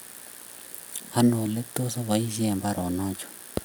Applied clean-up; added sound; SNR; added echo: none; none; none; none.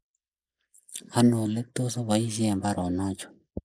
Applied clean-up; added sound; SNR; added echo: neural mask model Resemble Enhance denoiser.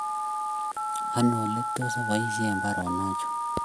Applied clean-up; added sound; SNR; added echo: none; Telephone; 0 dB; none.